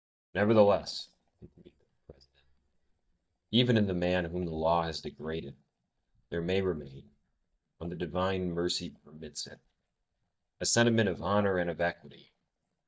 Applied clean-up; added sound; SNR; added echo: neural mask model DeepFilterNet 3.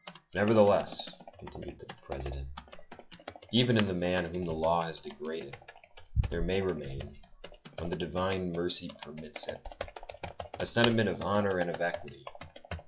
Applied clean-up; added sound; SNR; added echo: classical method log-MMSE.